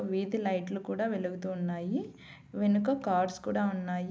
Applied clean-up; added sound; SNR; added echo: none; none; none; none.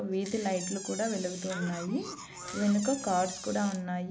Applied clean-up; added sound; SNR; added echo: none; Door + Cough; 10 dB; none.